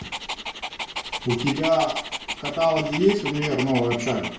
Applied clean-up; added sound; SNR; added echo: none; Dog; 7 dB; reverberation time 0.6 s.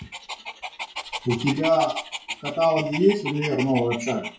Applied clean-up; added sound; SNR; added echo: classical method WPE with log-MMSE.